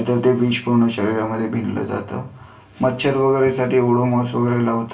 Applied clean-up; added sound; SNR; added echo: none; none; none; reverberation time 0.2 s.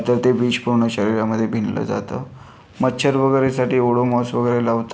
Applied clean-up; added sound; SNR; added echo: none; none; none; none.